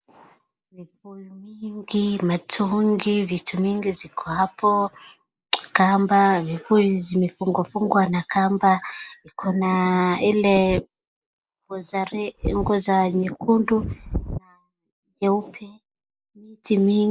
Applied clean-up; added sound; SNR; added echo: neural mask model Resemble Enhance denoiser.